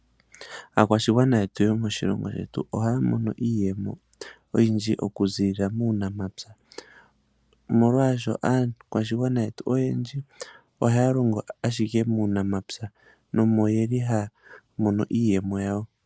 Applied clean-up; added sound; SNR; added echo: none; none; none; none.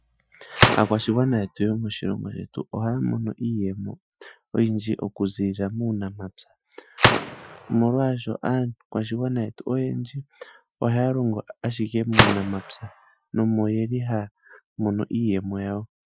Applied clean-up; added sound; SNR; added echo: classical method Wiener filter.